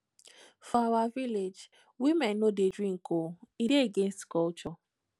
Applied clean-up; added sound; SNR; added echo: none; none; none; none.